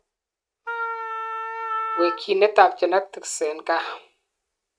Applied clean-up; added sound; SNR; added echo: neural mask model RNNoise.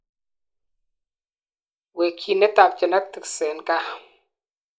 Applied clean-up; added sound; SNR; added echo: neural mask model Resemble Enhance denoiser.